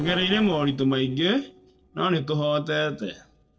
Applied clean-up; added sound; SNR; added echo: neural separator model SepFormer DNS4.